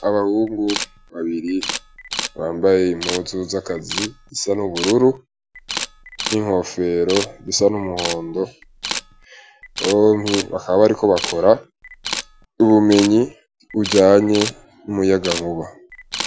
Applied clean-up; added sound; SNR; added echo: none; Camera; 11 dB; none.